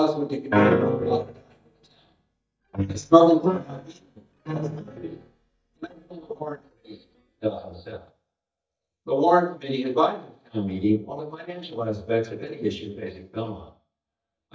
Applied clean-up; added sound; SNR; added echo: neural mask model DeepFilterNet 3.